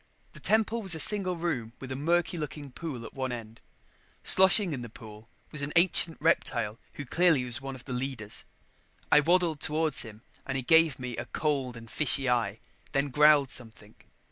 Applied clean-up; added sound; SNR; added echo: none; none; none; none.